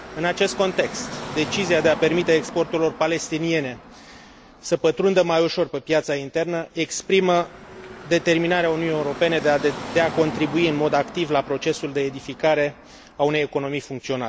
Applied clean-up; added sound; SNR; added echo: none; Car passing by / Traffic noise, roadway noise; 14 dB; none.